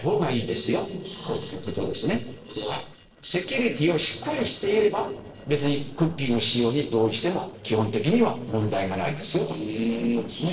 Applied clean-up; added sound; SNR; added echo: neural separator model SepFormer DNS4.